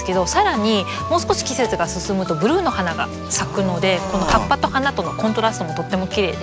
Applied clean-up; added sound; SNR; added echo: none; Car; 16 dB; none.